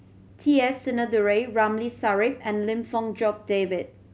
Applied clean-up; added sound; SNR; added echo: none; none; none; none.